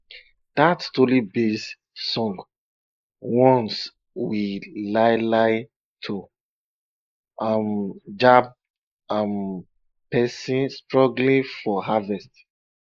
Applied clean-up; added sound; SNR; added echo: neural mask model Resemble Enhance denoiser.